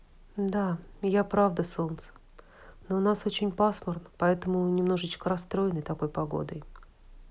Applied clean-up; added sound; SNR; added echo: none; none; none; none.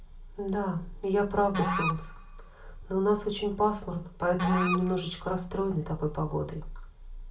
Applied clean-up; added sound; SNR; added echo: none; Musical instrument; 6 dB; reverberation time 0.3 s.